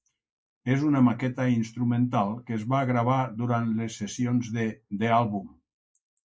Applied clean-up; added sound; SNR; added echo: neural mask model Resemble Enhance denoiser.